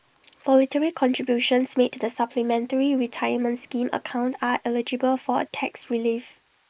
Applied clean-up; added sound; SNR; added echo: neural mask model Resemble Enhance denoiser.